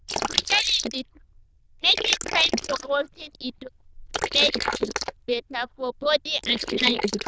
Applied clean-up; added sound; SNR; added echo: neural diffusion model UNIVERSE++.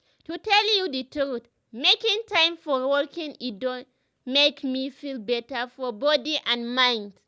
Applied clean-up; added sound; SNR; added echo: none; none; none; none.